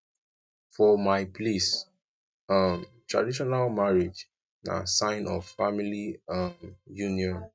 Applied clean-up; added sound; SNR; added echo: neural mask model RNNoise.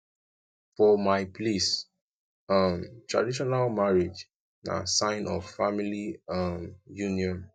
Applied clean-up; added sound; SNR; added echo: neural mask model DeepFilterNet 3.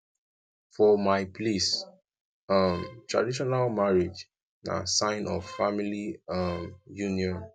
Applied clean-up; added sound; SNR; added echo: none; Bowed string instrument; 20 dB; none.